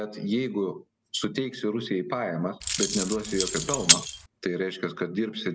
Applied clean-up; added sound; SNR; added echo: none; Keys jangling; -4 dB; none.